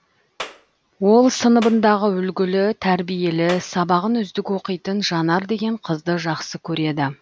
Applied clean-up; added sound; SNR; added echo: none; Clapping; 16 dB; none.